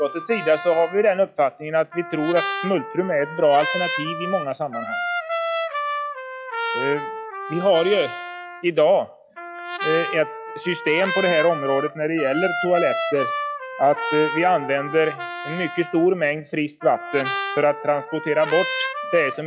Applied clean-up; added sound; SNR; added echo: classical method log-MMSE.